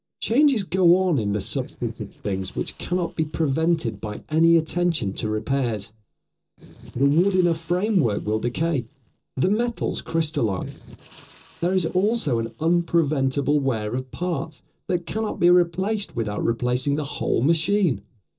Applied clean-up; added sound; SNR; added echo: neural separator model SepFormer DNS4.